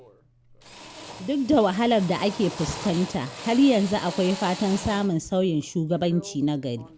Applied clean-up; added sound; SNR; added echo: none; Drill; 15 dB; none.